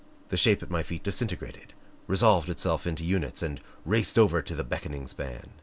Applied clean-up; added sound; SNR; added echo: none; none; none; none.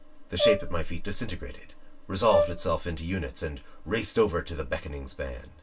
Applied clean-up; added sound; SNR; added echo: none; Brass instrument; 1 dB; reverberation time 0.1 s.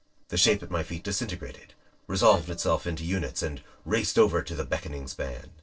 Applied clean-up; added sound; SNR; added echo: neural separator model SepFormer DNS4.